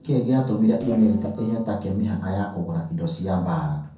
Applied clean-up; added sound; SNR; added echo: neural separator model SepFormer DNS4.